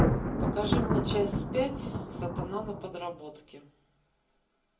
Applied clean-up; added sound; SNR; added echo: none; Thunder; -4 dB; reverberation time 0.2 s.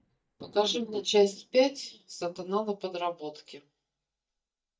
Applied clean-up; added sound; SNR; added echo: neural mask model DeepFilterNet 3.